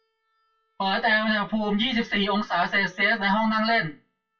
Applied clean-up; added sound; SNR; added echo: classical method WPE with log-MMSE.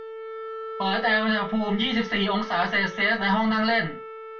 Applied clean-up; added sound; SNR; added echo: none; Wind instrument, woodwind instrument; 11 dB; reverberation time 0.2 s.